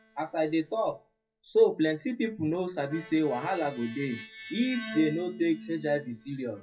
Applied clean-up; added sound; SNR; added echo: classical method WPE with log-MMSE.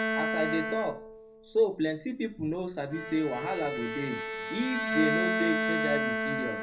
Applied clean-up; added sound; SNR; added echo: none; Bowed string instrument; 1 dB; reverberation time 0.3 s.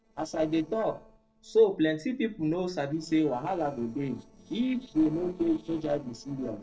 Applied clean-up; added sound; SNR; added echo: neural separator model SepFormer DNS4.